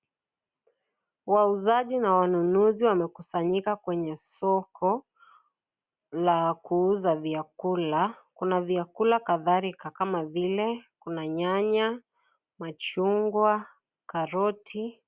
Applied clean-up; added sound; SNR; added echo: none; none; none; none.